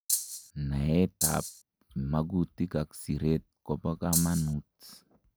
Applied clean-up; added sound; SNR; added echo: none; Rattle (instrument); 1 dB; none.